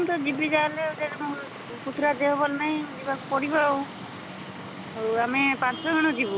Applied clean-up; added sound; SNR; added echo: none; Traffic noise, roadway noise; 12 dB; none.